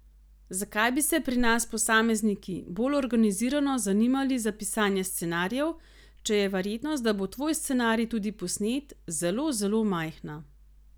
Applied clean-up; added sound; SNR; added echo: none; none; none; none.